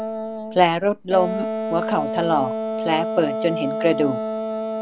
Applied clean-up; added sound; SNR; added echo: none; Wind instrument, woodwind instrument; 3 dB; none.